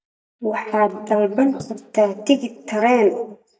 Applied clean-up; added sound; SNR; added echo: neural mask model DeepFilterNet 3.